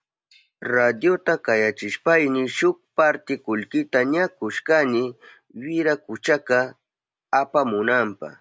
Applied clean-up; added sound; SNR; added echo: none; none; none; none.